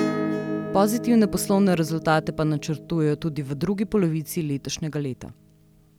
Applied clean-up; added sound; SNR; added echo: none; Acoustic guitar / Strum; 9 dB; none.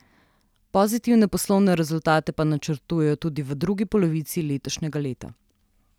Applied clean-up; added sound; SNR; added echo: none; none; none; none.